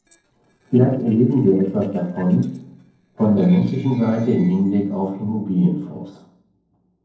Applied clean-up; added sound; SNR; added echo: neural separator model SepFormer DNS4.